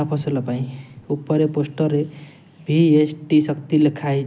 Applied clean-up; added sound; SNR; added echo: none; none; none; none.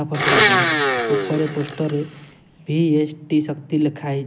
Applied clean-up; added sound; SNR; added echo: none; Domestic sounds, home sounds; -2 dB; none.